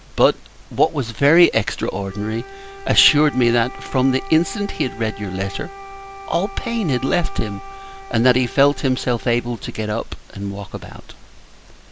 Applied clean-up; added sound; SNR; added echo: none; Wind instrument, woodwind instrument; 18 dB; none.